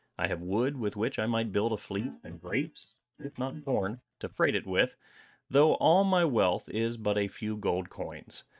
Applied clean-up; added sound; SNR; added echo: neural mask model DeepFilterNet 3.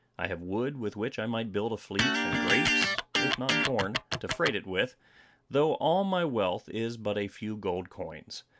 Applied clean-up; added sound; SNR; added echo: none; Electric guitar; -3 dB; none.